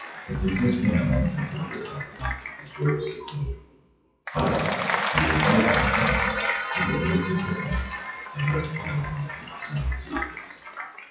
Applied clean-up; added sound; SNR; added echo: classical method WPE with log-MMSE.